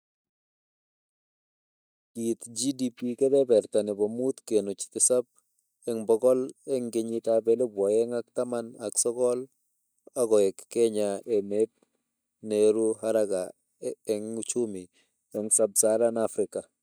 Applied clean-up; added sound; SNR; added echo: neural mask model DeepFilterNet 3.